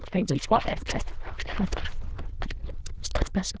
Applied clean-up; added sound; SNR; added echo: neural diffusion model UNIVERSE++.